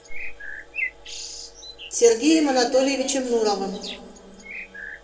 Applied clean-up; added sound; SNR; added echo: none; Bird; 14 dB; reverberation time 1.5 s.